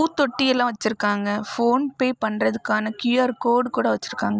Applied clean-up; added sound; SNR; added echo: none; none; none; none.